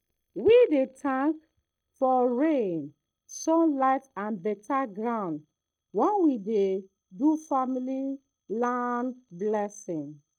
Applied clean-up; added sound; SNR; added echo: neural mask model DeepFilterNet 3.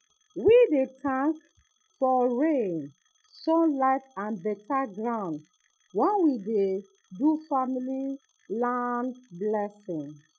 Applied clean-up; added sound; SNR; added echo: classical method Wiener filter.